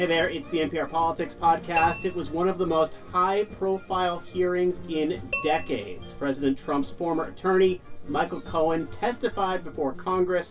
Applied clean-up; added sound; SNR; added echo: none; Tap / Glass; 12 dB; reverberation time 0.1 s.